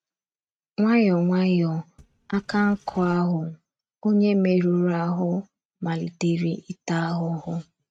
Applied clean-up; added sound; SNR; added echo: neural mask model RNNoise.